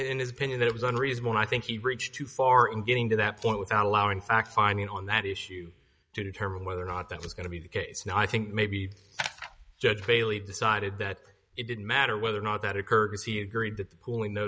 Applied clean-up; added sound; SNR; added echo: none; none; none; none.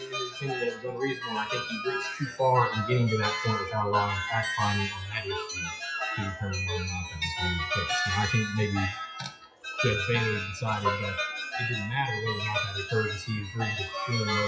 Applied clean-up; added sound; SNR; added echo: classical method WPE with log-MMSE.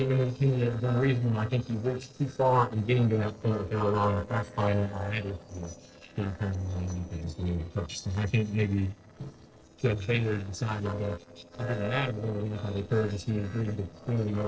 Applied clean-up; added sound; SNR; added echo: neural separator model SepFormer DNS4.